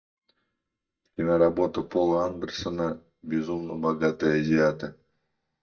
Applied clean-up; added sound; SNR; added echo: neural mask model DeepFilterNet 3.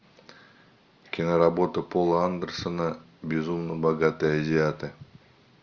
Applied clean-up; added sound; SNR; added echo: none; none; none; none.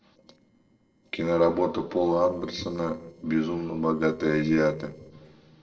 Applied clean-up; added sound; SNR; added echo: neural separator model SepFormer DNS4.